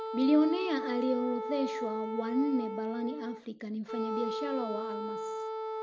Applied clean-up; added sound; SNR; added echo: none; Wind instrument, woodwind instrument; 4 dB; none.